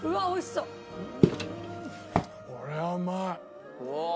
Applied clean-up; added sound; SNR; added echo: none; Walk, footsteps; -3 dB; none.